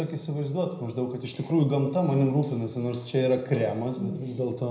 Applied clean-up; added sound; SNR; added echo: none; none; none; reverberation time 0.5 s.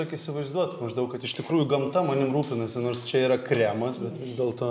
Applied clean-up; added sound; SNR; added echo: none; none; none; none.